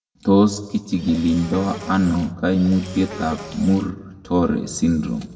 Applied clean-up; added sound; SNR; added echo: none; Insect; 17 dB; reverberation time 1.1 s.